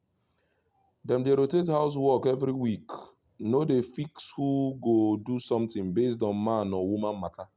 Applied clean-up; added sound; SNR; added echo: none; none; none; none.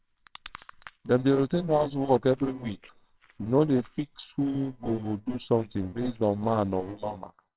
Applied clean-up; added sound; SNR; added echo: neural separator model SepFormer WHAMR!.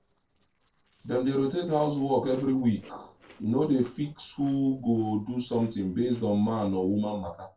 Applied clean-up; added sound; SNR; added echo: neural separator model SepFormer DNS4.